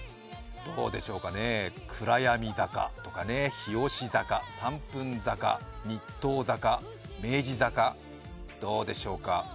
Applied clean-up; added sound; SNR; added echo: none; none; none; none.